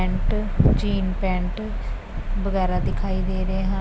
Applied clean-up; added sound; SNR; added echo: none; Growling; -1 dB; none.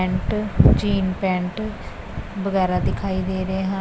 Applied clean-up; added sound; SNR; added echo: none; none; none; none.